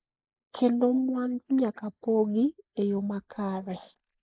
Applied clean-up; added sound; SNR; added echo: neural mask model Resemble Enhance denoiser.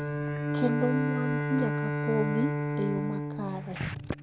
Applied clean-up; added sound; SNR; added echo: none; Bowed string instrument; -2 dB; none.